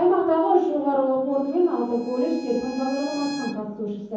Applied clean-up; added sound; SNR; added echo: none; Bowed string instrument; 19 dB; reverberation time 0.9 s.